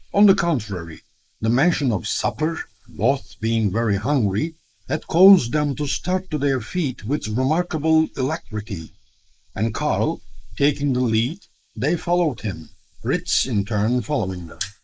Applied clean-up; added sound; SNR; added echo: neural mask model Resemble Enhance denoiser.